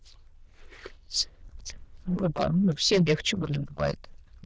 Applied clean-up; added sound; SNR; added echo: neural diffusion model UNIVERSE++.